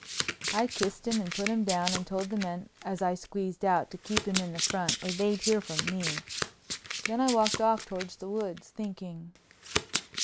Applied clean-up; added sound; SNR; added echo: none; Domestic sounds, home sounds; 5 dB; none.